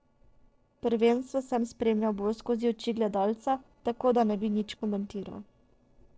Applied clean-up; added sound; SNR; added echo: neural separator model SepFormer DNS4.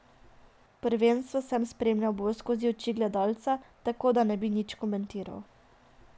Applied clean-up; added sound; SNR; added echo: none; none; none; none.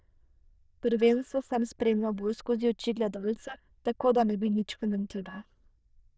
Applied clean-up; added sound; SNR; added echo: neural diffusion model UNIVERSE++.